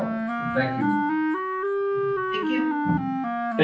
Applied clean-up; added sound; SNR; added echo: none; Wind instrument, woodwind instrument; -4 dB; reverberation time 0.6 s.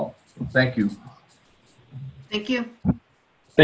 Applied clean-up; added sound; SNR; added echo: none; none; none; none.